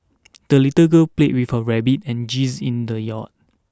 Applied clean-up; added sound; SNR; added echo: none; none; none; none.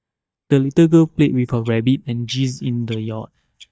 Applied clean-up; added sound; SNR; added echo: neural mask model DeepFilterNet 3.